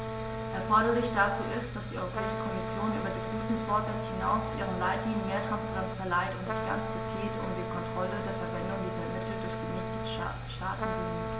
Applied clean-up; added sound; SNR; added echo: none; Trumpet; 4 dB; reverberation time 1.3 s.